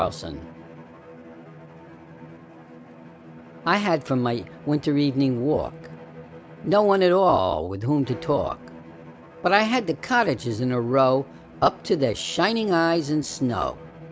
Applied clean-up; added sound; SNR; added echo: none; Bowed string instrument; 19 dB; none.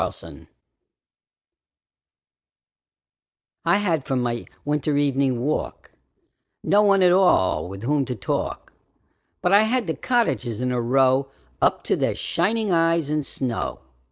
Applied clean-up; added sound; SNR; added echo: none; none; none; none.